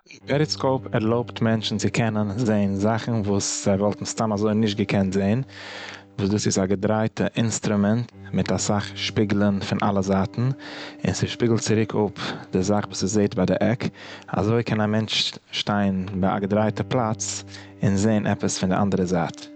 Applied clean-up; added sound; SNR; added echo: none; Bowed string instrument; 20 dB; none.